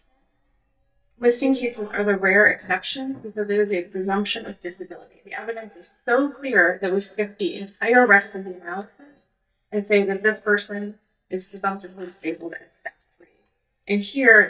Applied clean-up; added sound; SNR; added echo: neural mask model DeepFilterNet 3.